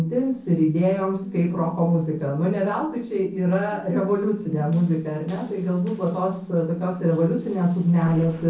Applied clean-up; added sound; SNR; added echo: neural separator model SepFormer DNS4.